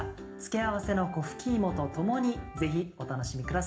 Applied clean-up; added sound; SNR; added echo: none; Wind instrument, woodwind instrument; 18 dB; reverberation time 0.4 s.